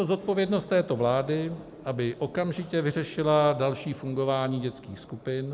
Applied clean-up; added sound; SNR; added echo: none; none; none; none.